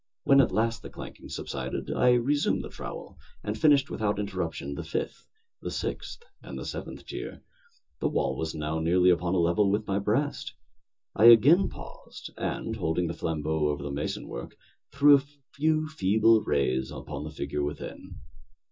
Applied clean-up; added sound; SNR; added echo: none; none; none; reverberation time 0.2 s.